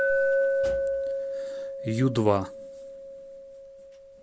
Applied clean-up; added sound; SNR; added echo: none; Glass; -2 dB; none.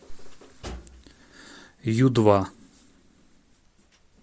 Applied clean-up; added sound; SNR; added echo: none; none; none; none.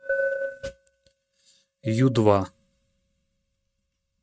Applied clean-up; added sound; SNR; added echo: neural mask model RNNoise.